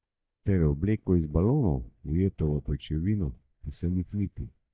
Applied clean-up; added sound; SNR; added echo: neural mask model DeepFilterNet 3.